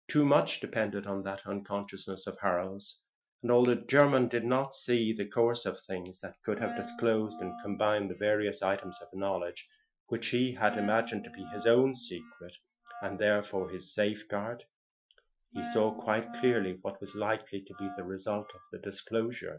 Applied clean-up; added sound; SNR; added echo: classical method Wiener filter.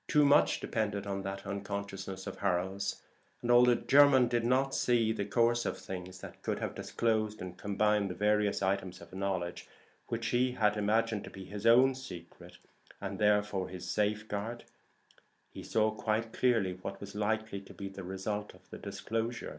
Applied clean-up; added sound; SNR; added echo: none; none; none; none.